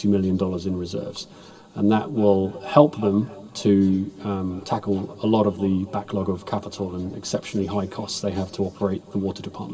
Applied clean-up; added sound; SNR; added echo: none; none; none; reverberation time 2.4 s.